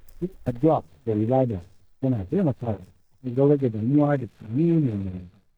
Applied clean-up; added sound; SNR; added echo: neural mask model DeepFilterNet 3.